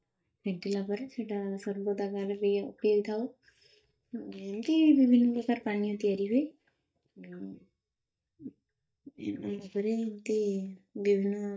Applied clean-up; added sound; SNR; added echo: neural mask model DeepFilterNet 3.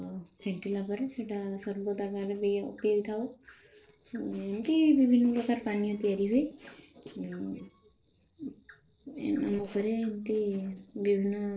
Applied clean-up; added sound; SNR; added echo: neural separator model SepFormer DNS4.